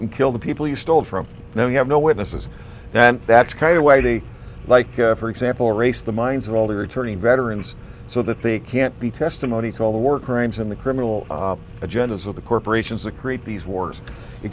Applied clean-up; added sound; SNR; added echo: none; none; none; none.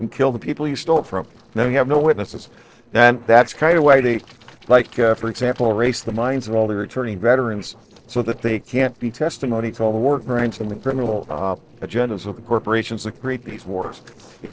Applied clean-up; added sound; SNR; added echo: neural separator model SepFormer DNS4.